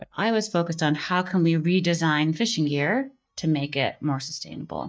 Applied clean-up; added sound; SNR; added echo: neural mask model DeepFilterNet 3.